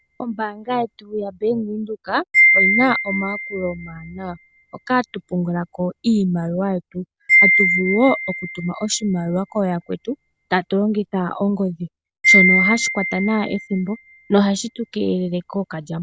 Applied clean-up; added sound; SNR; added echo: none; Wind chime; 1 dB; none.